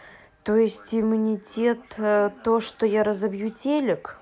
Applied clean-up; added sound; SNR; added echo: none; none; none; none.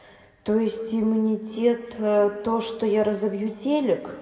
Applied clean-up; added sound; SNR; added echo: none; none; none; reverberation time 1.7 s.